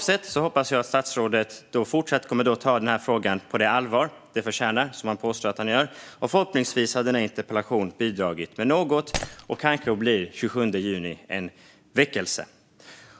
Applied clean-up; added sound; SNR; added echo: none; Shatter; 12 dB; none.